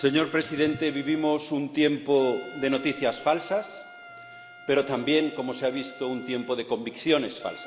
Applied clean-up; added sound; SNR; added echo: none; Trumpet; 20 dB; reverberation time 1.3 s.